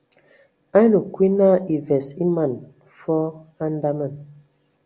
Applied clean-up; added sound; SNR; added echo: none; none; none; none.